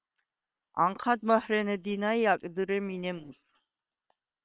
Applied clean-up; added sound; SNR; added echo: neural separator model SepFormer WHAM!.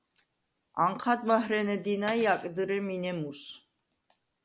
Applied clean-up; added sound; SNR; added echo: none; Cutlery, silverware; 19 dB; none.